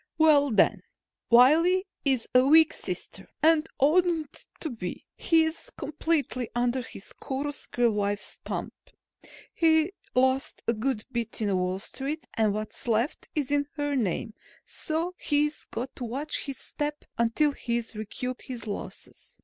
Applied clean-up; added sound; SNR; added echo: none; none; none; none.